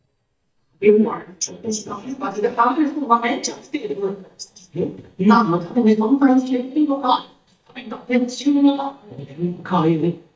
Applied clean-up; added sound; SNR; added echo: neural mask model DeepFilterNet 3.